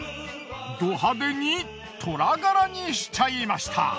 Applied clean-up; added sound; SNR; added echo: none; none; none; none.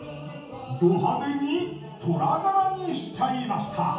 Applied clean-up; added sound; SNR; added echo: none; none; none; reverberation time 0.7 s.